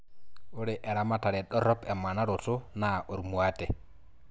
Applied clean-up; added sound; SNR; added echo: none; none; none; none.